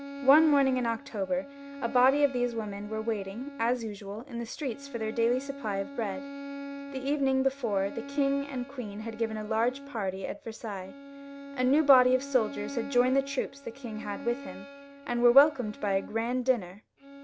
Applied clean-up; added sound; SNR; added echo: none; Bowed string instrument; 14 dB; none.